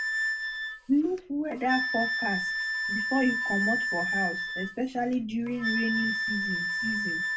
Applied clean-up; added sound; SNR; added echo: none; Wind instrument, woodwind instrument; 0 dB; reverberation time 0.2 s.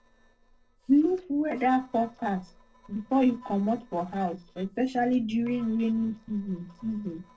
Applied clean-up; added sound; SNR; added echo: neural separator model SepFormer DNS4.